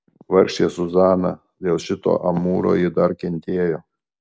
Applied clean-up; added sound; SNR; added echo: none; none; none; none.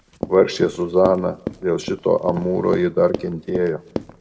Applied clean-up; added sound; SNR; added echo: none; Run; 11 dB; reverberation time 0.8 s.